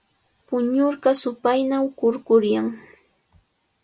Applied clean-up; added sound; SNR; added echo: none; none; none; none.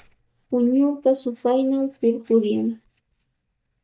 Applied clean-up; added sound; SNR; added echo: neural mask model DeepFilterNet 3.